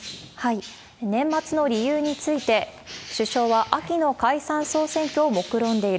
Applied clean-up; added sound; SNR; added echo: none; Bird; 18 dB; none.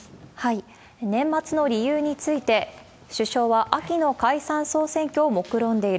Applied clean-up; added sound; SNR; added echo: none; none; none; none.